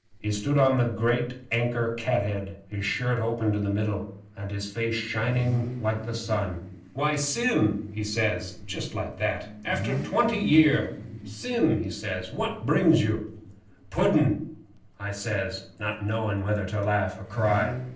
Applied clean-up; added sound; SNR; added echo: neural separator model SepFormer DNS4.